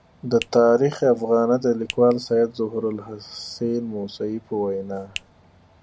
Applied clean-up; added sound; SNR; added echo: none; Finger snapping; 17 dB; none.